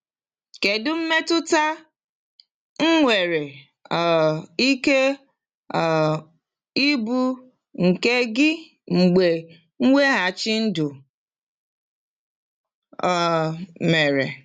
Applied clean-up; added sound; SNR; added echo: none; none; none; none.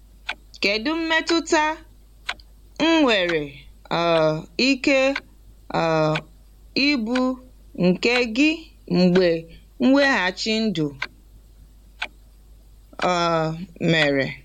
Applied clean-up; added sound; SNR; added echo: none; Clock; 17 dB; none.